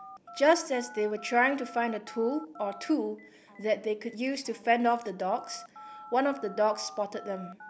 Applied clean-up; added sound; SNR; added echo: none; Telephone; 18 dB; none.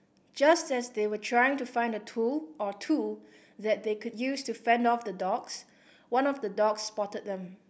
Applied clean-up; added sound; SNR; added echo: none; none; none; none.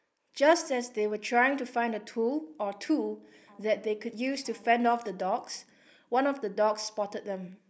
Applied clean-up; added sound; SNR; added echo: neural mask model Resemble Enhance denoiser.